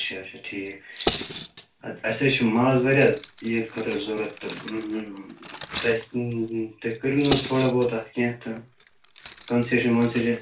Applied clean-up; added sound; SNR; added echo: none; Cutlery, silverware; 12 dB; reverberation time 0.2 s.